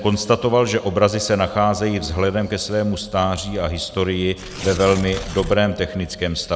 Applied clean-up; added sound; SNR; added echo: none; Tearing; 11 dB; none.